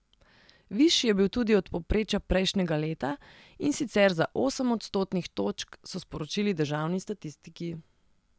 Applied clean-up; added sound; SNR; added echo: none; none; none; none.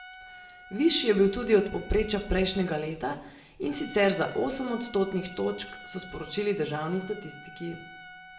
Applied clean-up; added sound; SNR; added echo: none; Trumpet; 18 dB; reverberation time 0.6 s.